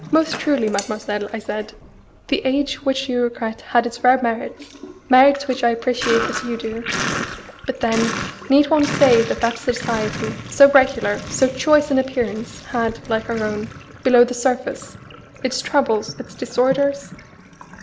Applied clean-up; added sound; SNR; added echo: none; Sink (filling or washing); 12 dB; none.